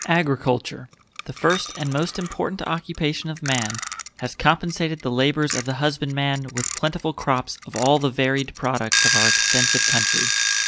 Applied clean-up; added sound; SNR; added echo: none; Alarm / Clock; 2 dB; none.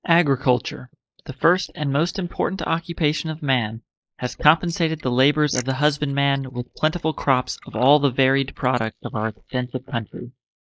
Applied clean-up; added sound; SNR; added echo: neural mask model Resemble Enhance denoiser.